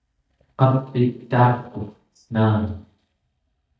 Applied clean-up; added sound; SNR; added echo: neural mask model DeepFilterNet 3.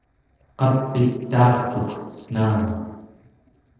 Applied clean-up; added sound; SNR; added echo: neural separator model SepFormer DNS4.